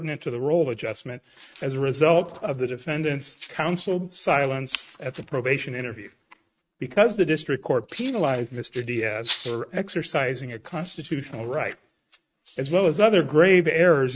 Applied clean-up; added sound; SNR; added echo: neural mask model RNNoise.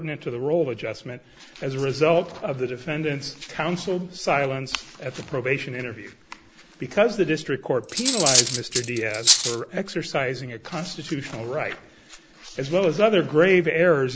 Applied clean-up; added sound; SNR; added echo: none; Cutlery, silverware; -2 dB; none.